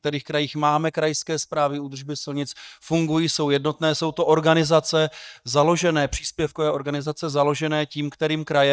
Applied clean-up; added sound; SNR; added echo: neural mask model DeepFilterNet 3.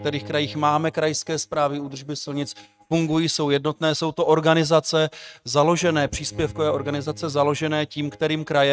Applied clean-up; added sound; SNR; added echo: neural mask model RNNoise.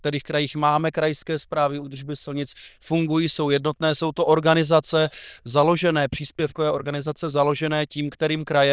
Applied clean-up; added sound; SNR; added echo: neural diffusion model UNIVERSE++.